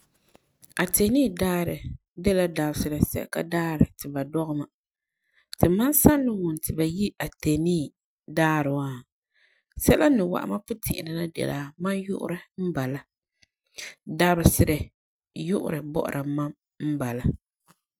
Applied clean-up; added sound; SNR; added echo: none; none; none; none.